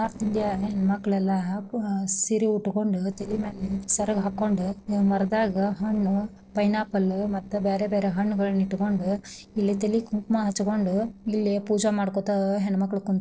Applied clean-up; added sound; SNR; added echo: neural separator model SepFormer DNS4.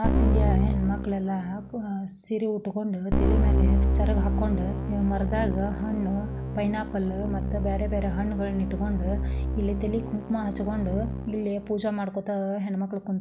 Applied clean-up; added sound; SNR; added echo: none; Keyboard (musical); -2 dB; none.